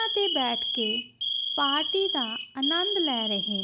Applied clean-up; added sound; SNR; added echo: none; Alarm; -1 dB; none.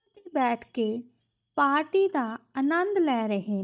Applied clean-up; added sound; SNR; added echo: neural mask model DeepFilterNet 3.